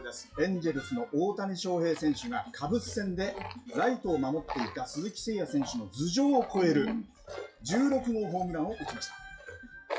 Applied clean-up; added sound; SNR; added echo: classical method WPE with log-MMSE.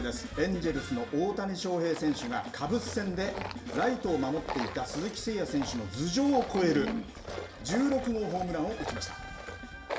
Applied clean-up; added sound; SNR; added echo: none; Tools; 12 dB; reverberation time 0.6 s.